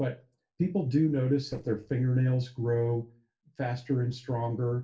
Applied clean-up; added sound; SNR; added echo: neural separator model SepFormer DNS4.